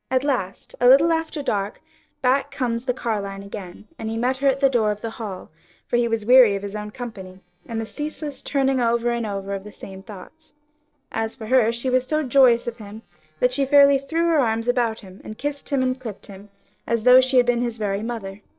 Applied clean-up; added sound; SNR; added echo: neural separator model SepFormer DNS4.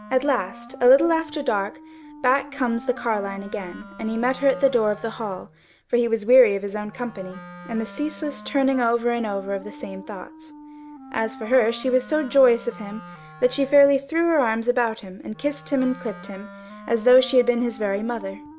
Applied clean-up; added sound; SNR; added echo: none; Wind instrument, woodwind instrument; 19 dB; none.